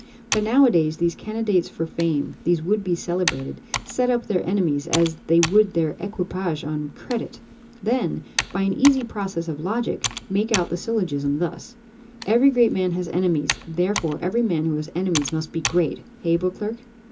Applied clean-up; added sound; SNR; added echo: none; Computer keyboard; 12 dB; reverberation time 0.2 s.